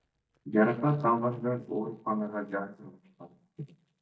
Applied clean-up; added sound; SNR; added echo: neural mask model DeepFilterNet 3.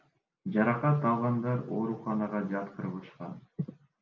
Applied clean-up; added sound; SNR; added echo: none; none; none; none.